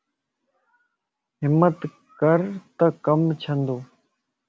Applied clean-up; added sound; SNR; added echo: none; none; none; none.